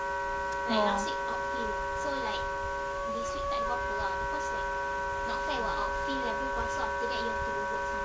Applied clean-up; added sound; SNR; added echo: none; Wind instrument, woodwind instrument; -4 dB; none.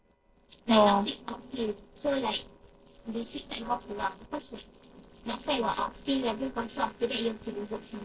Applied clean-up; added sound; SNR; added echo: neural separator model SepFormer DNS4.